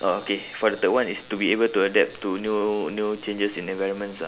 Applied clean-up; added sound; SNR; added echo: none; none; none; none.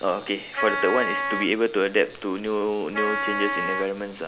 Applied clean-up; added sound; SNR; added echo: none; Wind instrument, woodwind instrument; 2 dB; none.